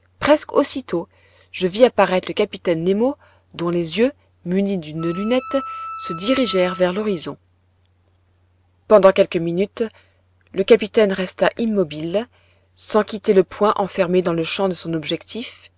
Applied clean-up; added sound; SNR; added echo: none; Wind instrument, woodwind instrument; 13 dB; none.